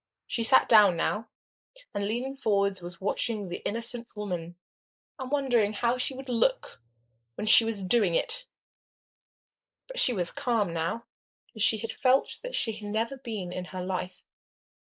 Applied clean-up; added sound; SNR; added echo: neural mask model Resemble Enhance denoiser.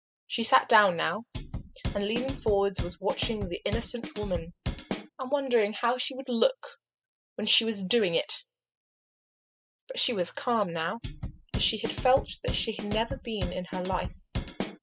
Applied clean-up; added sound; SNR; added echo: classical method spectral subtraction.